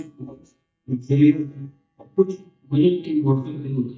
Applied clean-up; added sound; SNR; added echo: neural mask model DeepFilterNet 3.